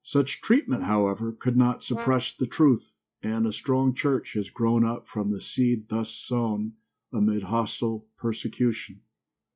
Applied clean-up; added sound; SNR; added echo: classical method log-MMSE.